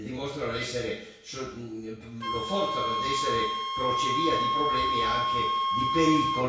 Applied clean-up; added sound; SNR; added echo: none; Wind instrument, woodwind instrument; -2 dB; reverberation time 0.6 s.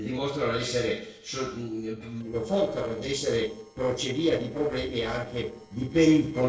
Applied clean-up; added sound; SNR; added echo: neural separator model SepFormer DNS4.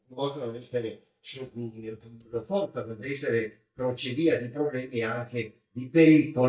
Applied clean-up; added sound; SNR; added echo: neural mask model DeepFilterNet 3.